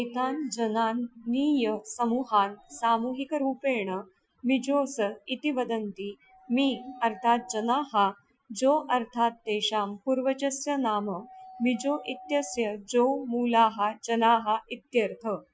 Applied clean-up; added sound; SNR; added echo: classical method Wiener filter.